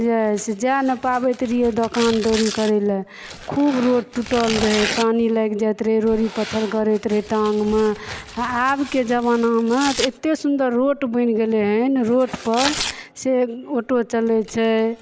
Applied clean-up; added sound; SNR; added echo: none; Tearing; 13 dB; none.